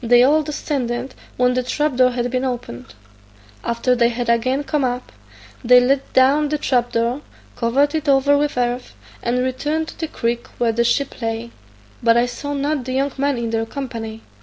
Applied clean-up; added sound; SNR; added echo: none; none; none; none.